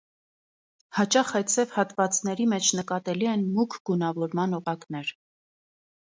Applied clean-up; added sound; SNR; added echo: none; none; none; none.